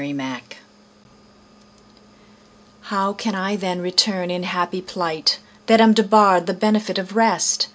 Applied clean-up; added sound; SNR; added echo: none; none; none; none.